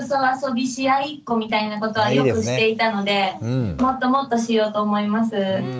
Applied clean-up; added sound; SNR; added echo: none; none; none; none.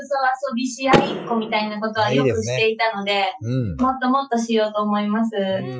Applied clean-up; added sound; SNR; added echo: classical method Wiener filter.